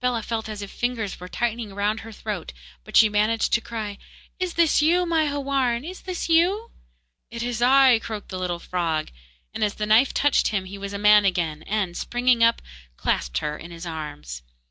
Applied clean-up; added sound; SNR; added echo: none; none; none; none.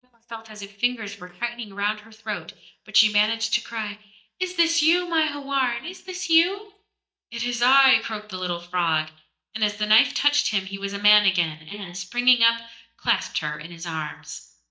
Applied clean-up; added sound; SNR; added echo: neural mask model DeepFilterNet 3.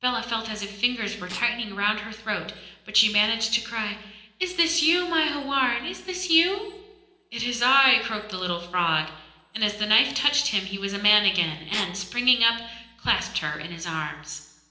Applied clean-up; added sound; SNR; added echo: neural separator model SepFormer DNS4.